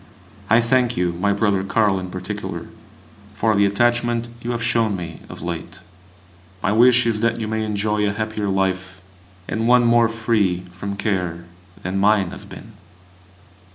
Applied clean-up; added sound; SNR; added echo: none; none; none; none.